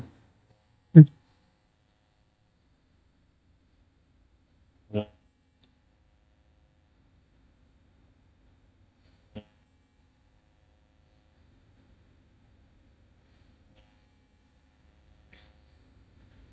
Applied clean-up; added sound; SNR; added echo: neural mask model DeepFilterNet 3.